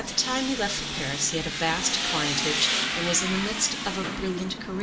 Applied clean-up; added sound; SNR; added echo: none; Tools; 1 dB; reverberation time 1.7 s.